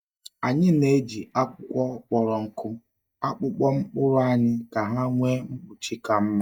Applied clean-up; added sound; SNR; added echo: neural mask model DeepFilterNet 3.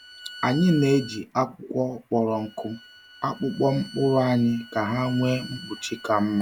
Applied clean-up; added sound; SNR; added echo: none; Bowed string instrument; 19 dB; none.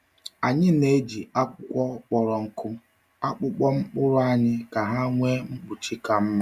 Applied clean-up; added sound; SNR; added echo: none; none; none; none.